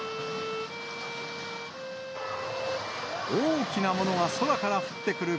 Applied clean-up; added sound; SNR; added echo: none; Bowed string instrument; 7 dB; none.